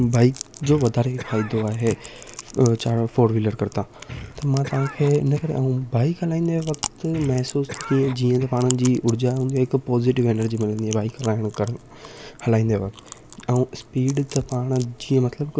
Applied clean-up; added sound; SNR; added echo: none; Cough + Chewing, mastication; 16 dB; none.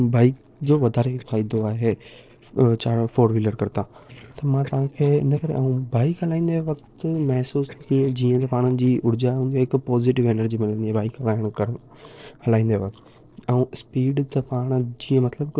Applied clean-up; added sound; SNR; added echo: neural separator model SepFormer DNS4.